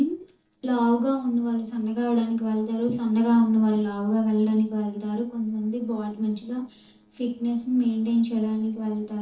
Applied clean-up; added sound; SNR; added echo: neural separator model SepFormer DNS4.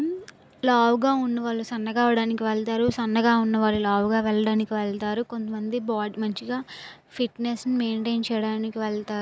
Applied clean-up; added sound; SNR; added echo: none; none; none; none.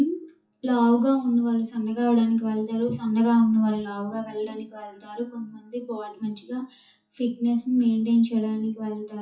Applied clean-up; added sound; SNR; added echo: classical method WPE with log-MMSE.